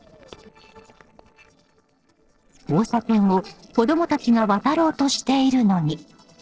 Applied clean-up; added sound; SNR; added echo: neural separator model SepFormer DNS4.